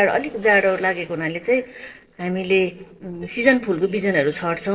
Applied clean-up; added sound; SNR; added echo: neural separator model SepFormer DNS4.